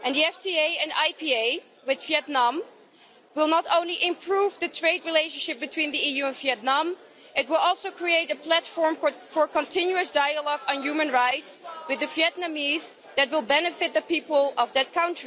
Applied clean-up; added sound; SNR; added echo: none; none; none; none.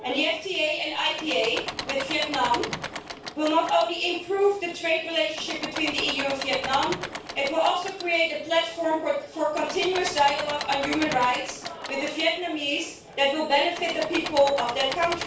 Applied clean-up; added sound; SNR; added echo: none; Engine / Mechanisms; 10 dB; reverberation time 0.4 s.